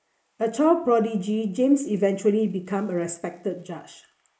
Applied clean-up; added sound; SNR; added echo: neural mask model Resemble Enhance denoiser.